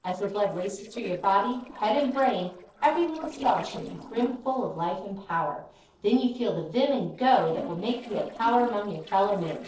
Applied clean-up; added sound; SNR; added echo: neural separator model SepFormer DNS4.